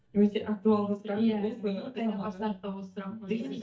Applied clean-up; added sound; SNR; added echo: neural mask model DeepFilterNet 3.